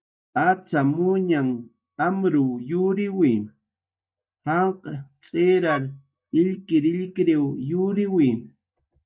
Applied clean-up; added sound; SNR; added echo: neural mask model DeepFilterNet 3.